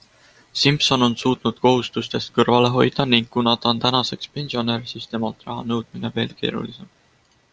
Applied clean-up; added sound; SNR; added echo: none; none; none; none.